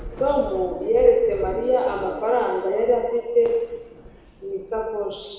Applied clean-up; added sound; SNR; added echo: none; Thunder / Rain; 19 dB; reverberation time 1.1 s.